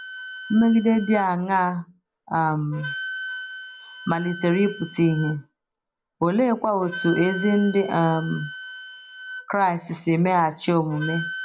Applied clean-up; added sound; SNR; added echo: none; Wind instrument, woodwind instrument; 13 dB; none.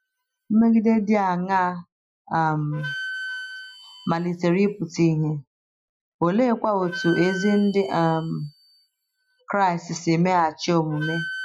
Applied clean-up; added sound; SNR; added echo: classical method Wiener filter.